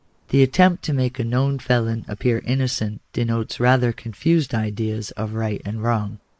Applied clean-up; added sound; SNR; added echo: neural mask model Resemble Enhance denoiser.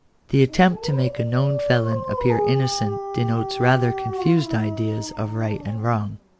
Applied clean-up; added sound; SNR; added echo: none; Dog; 7 dB; none.